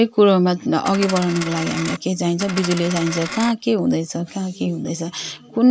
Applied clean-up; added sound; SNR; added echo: none; Coin (dropping); 10 dB; none.